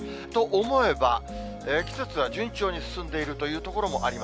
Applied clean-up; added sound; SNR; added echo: none; none; none; none.